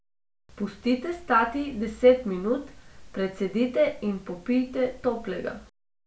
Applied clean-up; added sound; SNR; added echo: none; none; none; none.